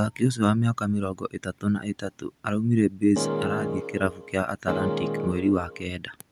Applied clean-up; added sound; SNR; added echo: none; Keyboard (musical); 4 dB; none.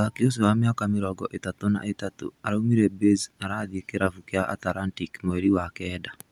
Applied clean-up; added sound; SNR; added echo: none; none; none; none.